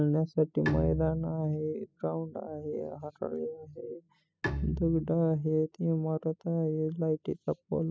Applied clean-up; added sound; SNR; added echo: classical method spectral subtraction.